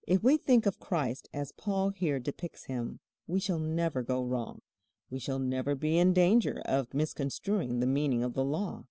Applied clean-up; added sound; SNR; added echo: none; none; none; none.